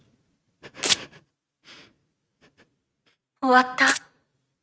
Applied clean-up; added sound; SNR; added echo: neural mask model RNNoise.